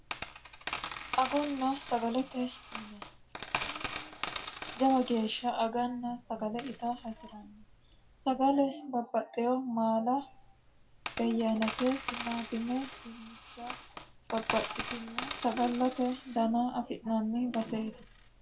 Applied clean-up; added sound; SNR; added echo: none; Coin (dropping); 1 dB; reverberation time 0.2 s.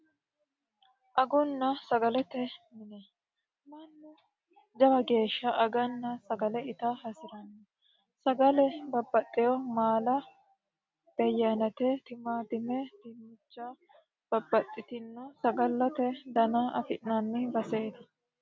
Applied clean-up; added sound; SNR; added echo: none; none; none; none.